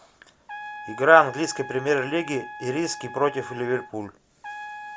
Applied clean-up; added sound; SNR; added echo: none; Trumpet; 14 dB; none.